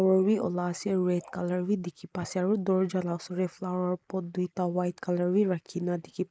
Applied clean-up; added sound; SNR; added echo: neural mask model Resemble Enhance denoiser.